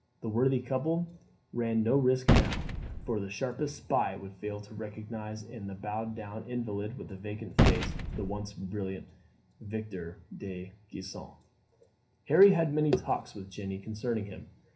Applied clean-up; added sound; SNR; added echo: none; Gunshot, gunfire; 0 dB; reverberation time 0.5 s.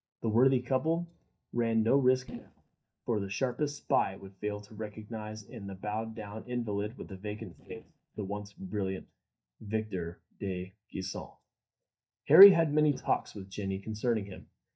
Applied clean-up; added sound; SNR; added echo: neural mask model DeepFilterNet 3.